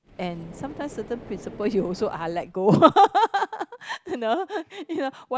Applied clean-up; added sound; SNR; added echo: none; Car; 19 dB; none.